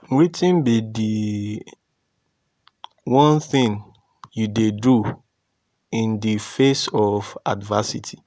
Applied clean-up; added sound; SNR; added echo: none; none; none; none.